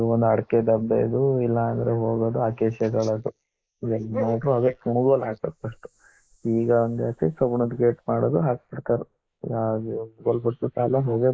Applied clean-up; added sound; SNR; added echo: neural mask model Resemble Enhance denoiser.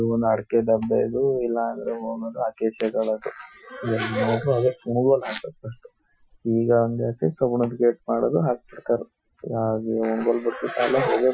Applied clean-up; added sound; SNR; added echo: classical method Wiener filter.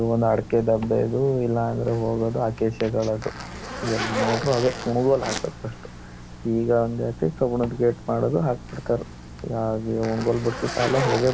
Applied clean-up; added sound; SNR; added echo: none; Zipper (clothing); 10 dB; none.